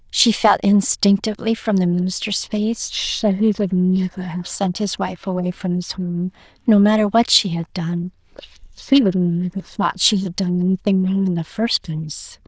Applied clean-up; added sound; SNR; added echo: neural diffusion model UNIVERSE++.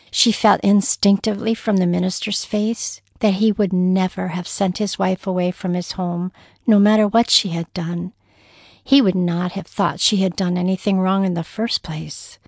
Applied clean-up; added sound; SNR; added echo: none; none; none; none.